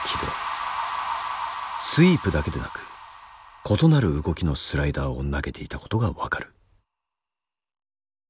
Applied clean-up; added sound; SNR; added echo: none; none; none; none.